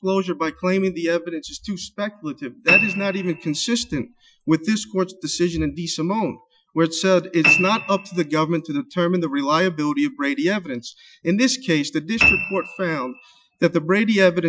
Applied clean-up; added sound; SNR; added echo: classical method Wiener filter.